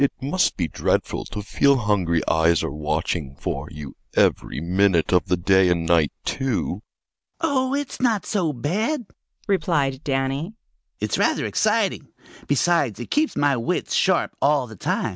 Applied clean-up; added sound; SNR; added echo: none; none; none; none.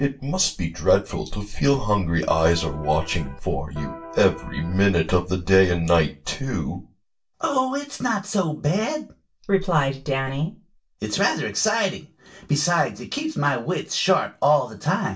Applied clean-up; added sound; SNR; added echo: none; Electric guitar; 15 dB; reverberation time 0.2 s.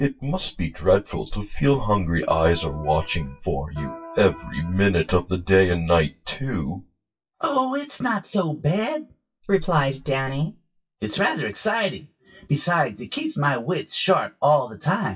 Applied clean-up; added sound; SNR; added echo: classical method WPE with log-MMSE.